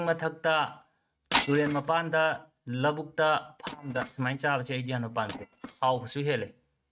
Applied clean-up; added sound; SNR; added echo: neural mask model RNNoise.